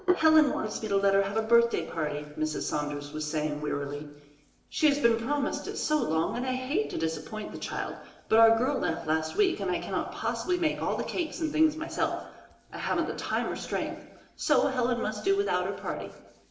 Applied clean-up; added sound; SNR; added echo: none; Hands; 17 dB; reverberation time 0.9 s.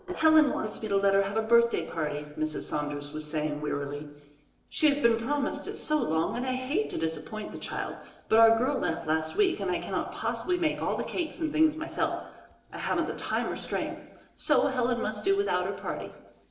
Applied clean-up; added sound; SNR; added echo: neural separator model SepFormer DNS4.